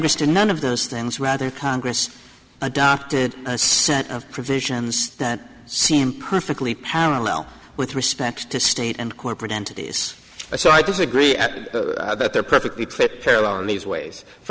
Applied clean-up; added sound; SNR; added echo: none; none; none; none.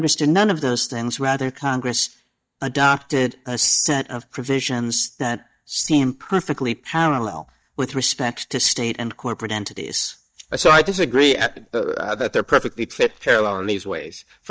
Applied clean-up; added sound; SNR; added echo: neural mask model DeepFilterNet 3.